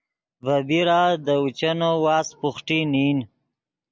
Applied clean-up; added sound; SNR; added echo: none; none; none; none.